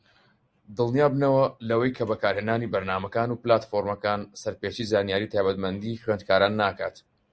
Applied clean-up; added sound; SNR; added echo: none; none; none; none.